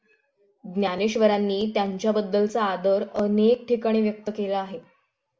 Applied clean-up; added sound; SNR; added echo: none; none; none; none.